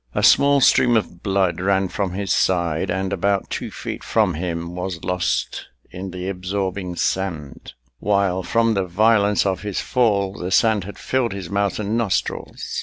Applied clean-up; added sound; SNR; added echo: none; none; none; none.